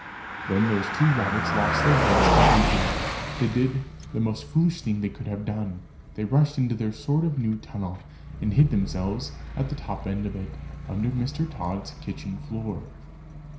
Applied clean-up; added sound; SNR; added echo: none; Car passing by; 2 dB; reverberation time 0.5 s.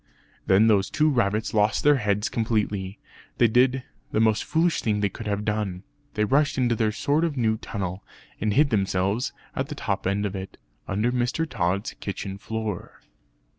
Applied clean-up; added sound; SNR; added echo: none; none; none; none.